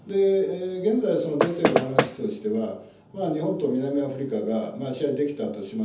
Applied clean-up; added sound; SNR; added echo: none; Knock; -2 dB; reverberation time 0.7 s.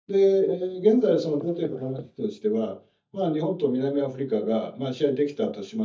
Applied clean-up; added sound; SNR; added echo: neural mask model DeepFilterNet 3.